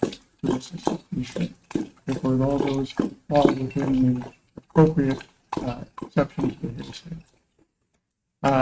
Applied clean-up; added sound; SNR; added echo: neural mask model RNNoise.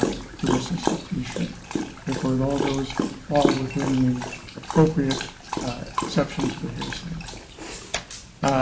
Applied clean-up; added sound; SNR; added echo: none; Dog; 4 dB; none.